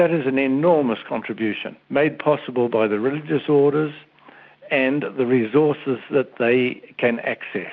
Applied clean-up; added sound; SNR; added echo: none; none; none; none.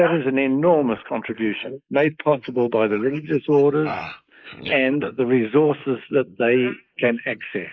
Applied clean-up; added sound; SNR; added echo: neural mask model Resemble Enhance denoiser.